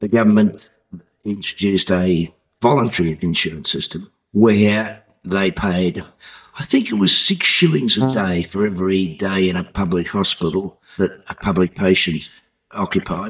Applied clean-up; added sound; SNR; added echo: neural mask model DeepFilterNet 3.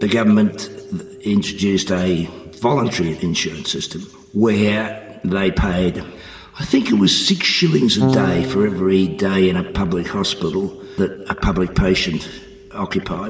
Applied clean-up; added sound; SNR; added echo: none; Electric guitar / Bass guitar; 12 dB; reverberation time 1.3 s.